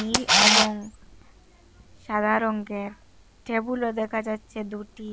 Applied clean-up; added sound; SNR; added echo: none; Camera; -1 dB; none.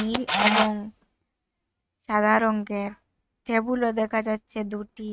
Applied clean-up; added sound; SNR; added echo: neural mask model RNNoise.